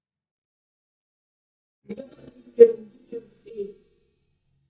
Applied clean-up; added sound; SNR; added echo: neural mask model DeepFilterNet 3.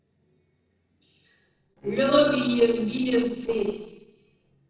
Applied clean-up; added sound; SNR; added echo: neural separator model SepFormer DNS4.